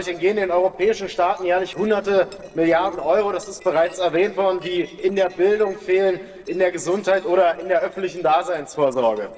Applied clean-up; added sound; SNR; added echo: neural separator model SepFormer DNS4.